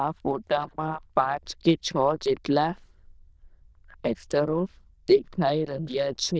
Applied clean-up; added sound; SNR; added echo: neural diffusion model UNIVERSE++.